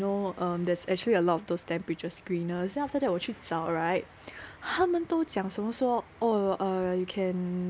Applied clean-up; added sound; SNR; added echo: none; none; none; none.